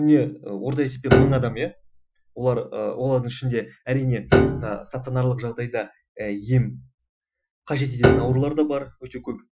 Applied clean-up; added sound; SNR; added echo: classical method Wiener filter.